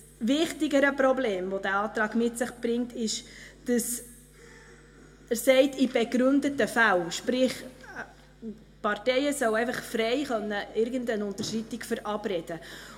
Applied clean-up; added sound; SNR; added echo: none; none; none; reverberation time 1.1 s.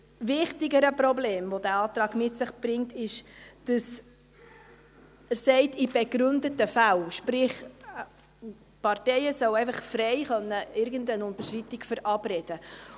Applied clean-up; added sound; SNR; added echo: none; none; none; none.